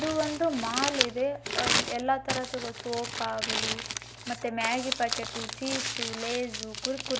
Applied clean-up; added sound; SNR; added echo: none; Crumpling, crinkling; 1 dB; none.